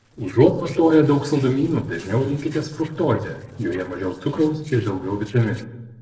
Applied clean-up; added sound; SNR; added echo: neural separator model SepFormer DNS4.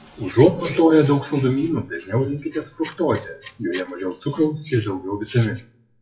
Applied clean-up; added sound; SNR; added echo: classical method WPE with log-MMSE.